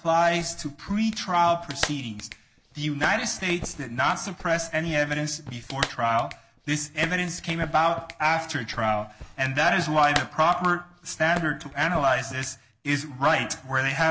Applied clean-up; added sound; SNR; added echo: none; Clapping; 13 dB; none.